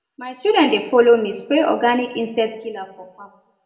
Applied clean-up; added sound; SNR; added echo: none; none; none; reverberation time 0.6 s.